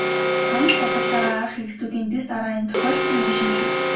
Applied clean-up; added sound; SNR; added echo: none; Alarm; -2 dB; reverberation time 0.3 s.